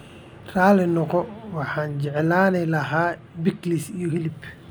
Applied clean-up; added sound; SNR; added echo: none; none; none; none.